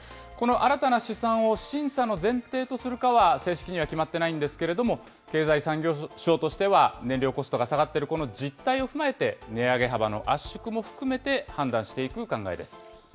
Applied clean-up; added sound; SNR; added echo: none; none; none; none.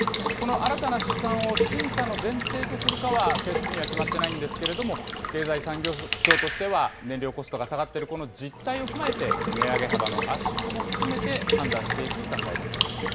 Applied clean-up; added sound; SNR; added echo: none; Water tap, faucet / Water / Liquid; -2 dB; none.